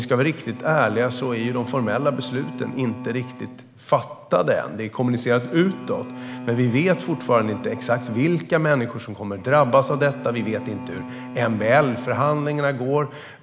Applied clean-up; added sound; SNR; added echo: none; Bowed string instrument; 13 dB; none.